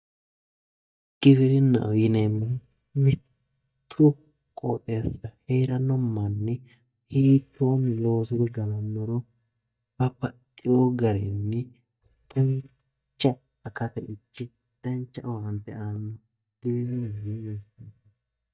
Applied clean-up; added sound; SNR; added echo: neural mask model DeepFilterNet 3.